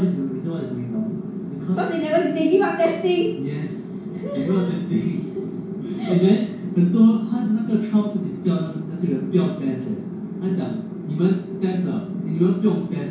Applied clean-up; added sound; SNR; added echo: none; none; none; reverberation time 0.6 s.